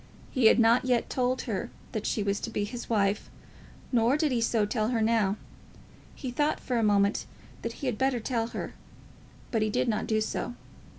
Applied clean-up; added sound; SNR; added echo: none; none; none; none.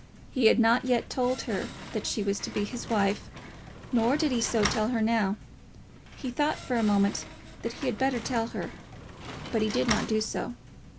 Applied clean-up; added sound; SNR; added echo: none; Slam; 12 dB; none.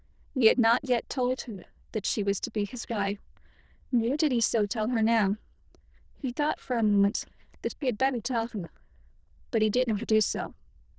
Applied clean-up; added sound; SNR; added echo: neural diffusion model UNIVERSE++.